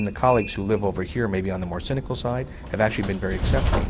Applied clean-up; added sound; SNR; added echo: none; Train; 4 dB; none.